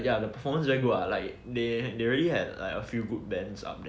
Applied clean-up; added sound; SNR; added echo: none; none; none; none.